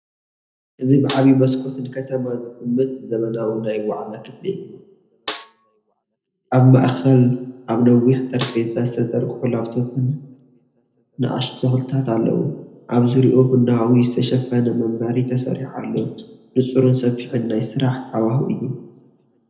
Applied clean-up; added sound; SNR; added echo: none; Snare drum; 17 dB; reverberation time 0.8 s.